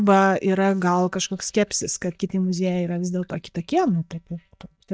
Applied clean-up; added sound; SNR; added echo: neural mask model DeepFilterNet 3.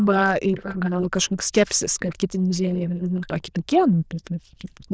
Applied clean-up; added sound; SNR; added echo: neural diffusion model UNIVERSE++.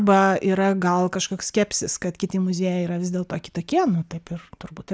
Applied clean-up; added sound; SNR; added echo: none; none; none; none.